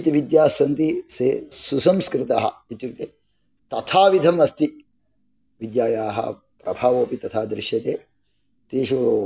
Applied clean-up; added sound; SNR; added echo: none; none; none; none.